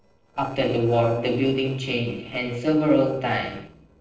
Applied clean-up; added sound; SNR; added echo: neural separator model SepFormer DNS4.